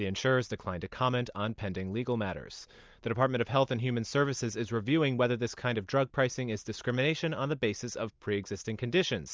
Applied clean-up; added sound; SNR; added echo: none; none; none; none.